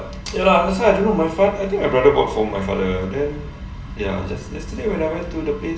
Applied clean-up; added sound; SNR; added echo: none; none; none; reverberation time 0.2 s.